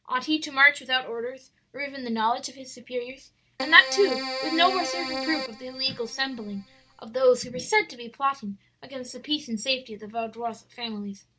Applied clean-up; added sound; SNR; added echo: none; Keyboard (musical); 6 dB; none.